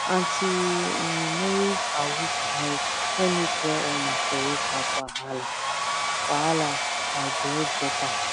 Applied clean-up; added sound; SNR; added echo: none; Domestic sounds, home sounds; -3 dB; none.